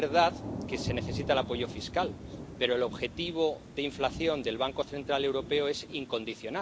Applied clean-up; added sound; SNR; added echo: none; Thunder / Rain; 9 dB; none.